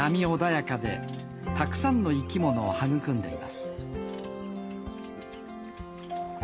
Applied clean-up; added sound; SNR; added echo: none; none; none; none.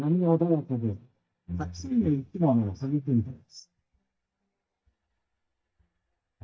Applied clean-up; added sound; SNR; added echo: neural mask model DeepFilterNet 3.